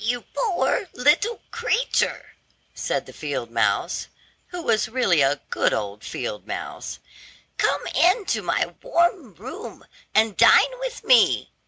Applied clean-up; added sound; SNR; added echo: none; none; none; none.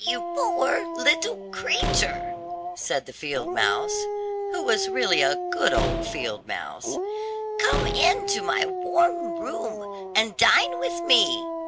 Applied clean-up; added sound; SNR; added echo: none; Dog + Slam; 3 dB; none.